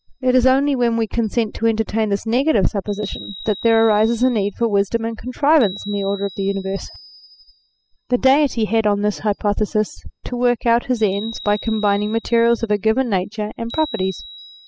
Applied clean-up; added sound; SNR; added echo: classical method spectral subtraction.